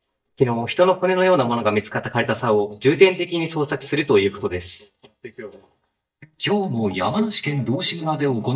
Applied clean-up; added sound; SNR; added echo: neural mask model DeepFilterNet 3.